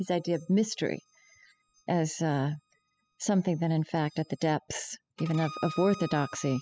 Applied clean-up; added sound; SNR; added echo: classical method spectral subtraction.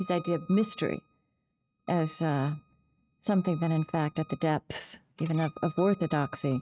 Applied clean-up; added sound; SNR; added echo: neural mask model RNNoise.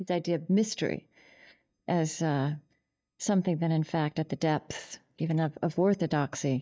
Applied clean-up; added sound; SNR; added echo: neural mask model DeepFilterNet 3.